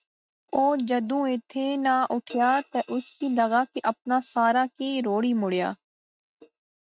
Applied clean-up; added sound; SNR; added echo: neural mask model RNNoise.